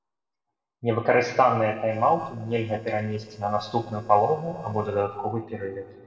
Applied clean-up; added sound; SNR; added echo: neural separator model SepFormer DNS4.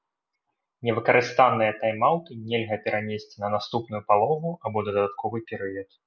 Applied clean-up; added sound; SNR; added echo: none; none; none; none.